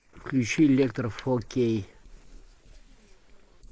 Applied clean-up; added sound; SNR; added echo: neural mask model Resemble Enhance denoiser.